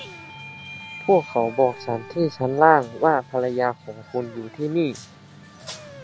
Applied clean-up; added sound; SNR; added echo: none; Bell / Doorbell + Dog; 20 dB; none.